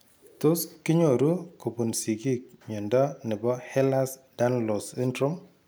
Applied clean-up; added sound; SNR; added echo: none; none; none; none.